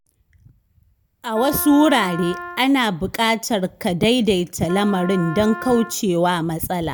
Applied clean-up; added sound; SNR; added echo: none; Wind instrument, woodwind instrument; 13 dB; none.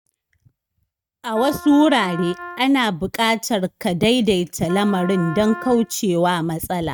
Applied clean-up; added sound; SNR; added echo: neural mask model RNNoise.